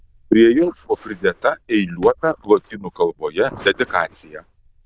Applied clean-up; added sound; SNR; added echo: neural diffusion model UNIVERSE++.